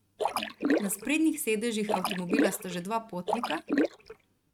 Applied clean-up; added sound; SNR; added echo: neural mask model RNNoise.